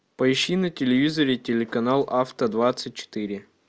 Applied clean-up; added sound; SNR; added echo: none; none; none; none.